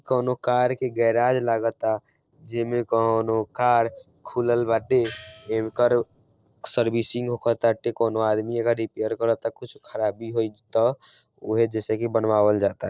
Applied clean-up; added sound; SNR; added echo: neural separator model SepFormer DNS4.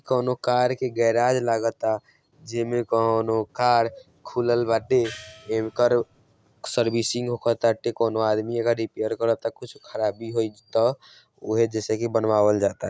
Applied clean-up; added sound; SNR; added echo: none; Gong; 20 dB; none.